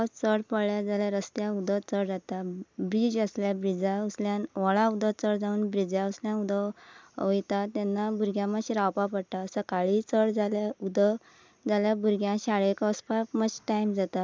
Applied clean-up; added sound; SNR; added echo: none; none; none; none.